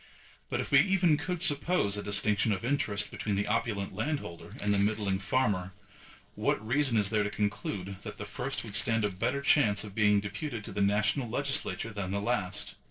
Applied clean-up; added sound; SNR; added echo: neural separator model SepFormer DNS4.